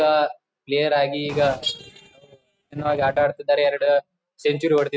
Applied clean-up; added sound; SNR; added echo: neural mask model RNNoise.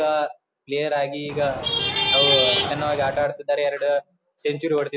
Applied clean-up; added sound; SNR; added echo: none; Traffic noise, roadway noise / Vehicle horn, car horn, honking; -3 dB; none.